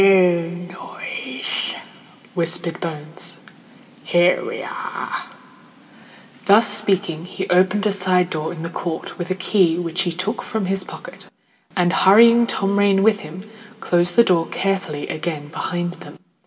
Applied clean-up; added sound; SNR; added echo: none; none; none; none.